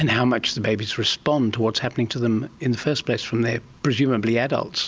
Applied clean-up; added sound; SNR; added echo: none; none; none; none.